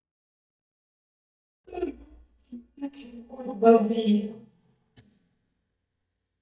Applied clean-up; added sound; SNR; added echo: neural mask model DeepFilterNet 3.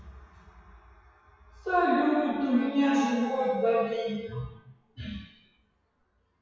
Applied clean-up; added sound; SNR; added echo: classical method WPE with log-MMSE.